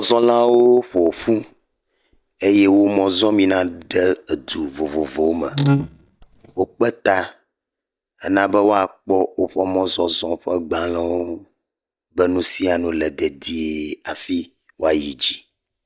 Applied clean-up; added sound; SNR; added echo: neural mask model DeepFilterNet 3.